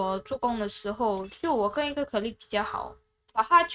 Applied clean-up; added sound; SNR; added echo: neural mask model RNNoise.